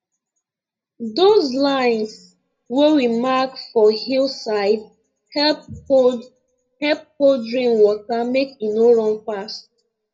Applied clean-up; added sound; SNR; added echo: none; none; none; reverberation time 0.4 s.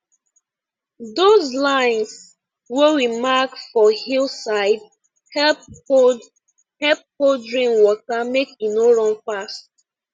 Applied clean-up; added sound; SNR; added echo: none; none; none; none.